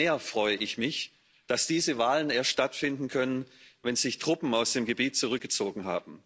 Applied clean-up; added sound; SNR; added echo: none; none; none; none.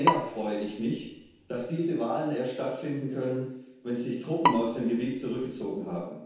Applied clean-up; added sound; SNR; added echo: none; Bowed string instrument; 1 dB; reverberation time 0.9 s.